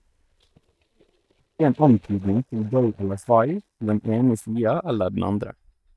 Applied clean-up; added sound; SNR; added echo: neural mask model DeepFilterNet 3.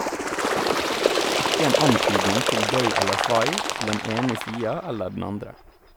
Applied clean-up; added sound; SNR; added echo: none; Bird; -3 dB; none.